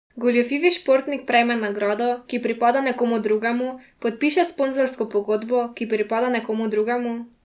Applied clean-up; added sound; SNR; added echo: none; none; none; none.